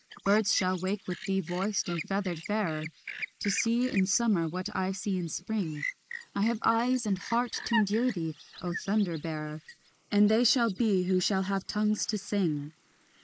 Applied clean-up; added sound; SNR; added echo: neural mask model Resemble Enhance denoiser.